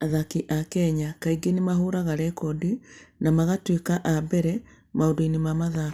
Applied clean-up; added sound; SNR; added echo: none; none; none; none.